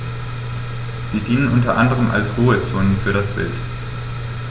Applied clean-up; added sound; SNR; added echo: none; none; none; none.